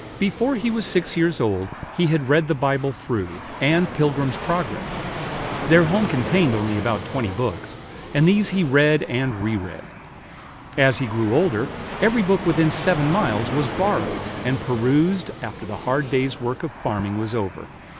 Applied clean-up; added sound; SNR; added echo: none; Fixed-wing aircraft, airplane; 10 dB; none.